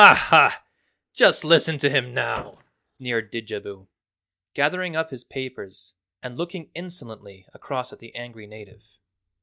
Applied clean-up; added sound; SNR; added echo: neural mask model DeepFilterNet 3.